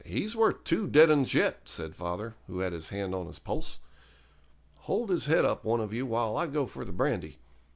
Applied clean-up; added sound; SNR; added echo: none; none; none; none.